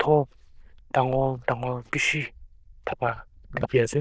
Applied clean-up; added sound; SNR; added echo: neural diffusion model UNIVERSE++.